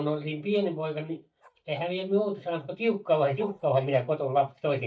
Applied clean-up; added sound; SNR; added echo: neural mask model DeepFilterNet 3.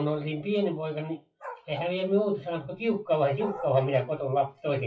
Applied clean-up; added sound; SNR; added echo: classical method WPE with log-MMSE.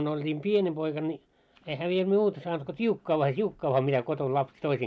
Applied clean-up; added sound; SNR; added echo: none; none; none; none.